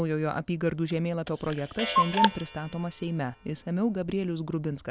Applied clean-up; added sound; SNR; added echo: none; Clock; 2 dB; none.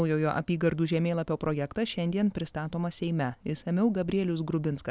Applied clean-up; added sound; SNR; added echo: none; none; none; none.